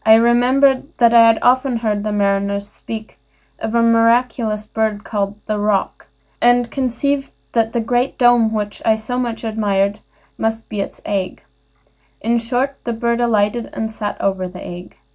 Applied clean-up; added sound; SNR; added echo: none; none; none; none.